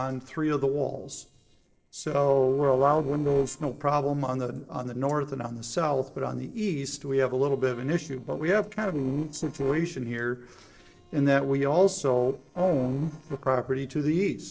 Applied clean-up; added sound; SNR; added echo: neural separator model SepFormer DNS4.